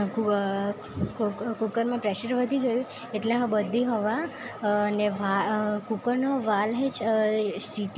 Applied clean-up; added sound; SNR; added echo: none; none; none; none.